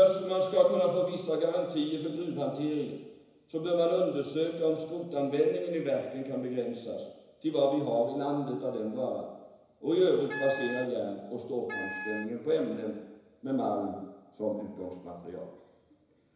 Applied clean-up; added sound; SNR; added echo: none; Wind instrument, woodwind instrument; 10 dB; reverberation time 1.0 s.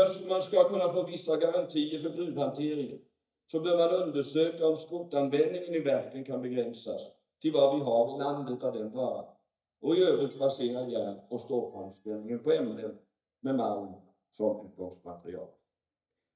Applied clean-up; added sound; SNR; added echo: neural mask model DeepFilterNet 3.